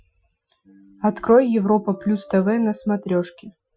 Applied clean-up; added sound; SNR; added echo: classical method Wiener filter.